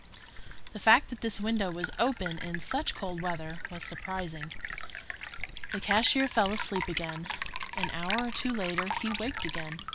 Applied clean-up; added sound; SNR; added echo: none; Liquid; 7 dB; none.